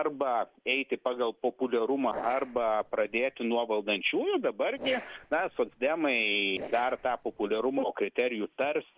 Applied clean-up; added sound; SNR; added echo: neural separator model SepFormer DNS4.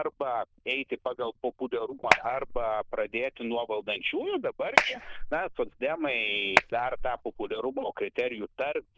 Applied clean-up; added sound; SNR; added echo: neural diffusion model UNIVERSE++.